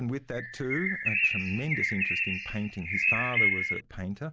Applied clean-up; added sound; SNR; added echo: none; Bird; -5 dB; none.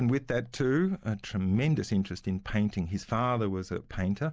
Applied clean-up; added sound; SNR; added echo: none; none; none; none.